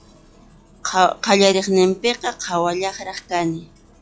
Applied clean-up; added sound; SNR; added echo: classical method log-MMSE.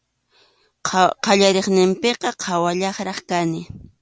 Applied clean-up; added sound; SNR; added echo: none; none; none; none.